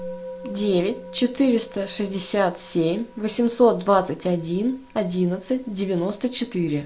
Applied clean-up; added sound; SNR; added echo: none; Musical instrument; 18 dB; none.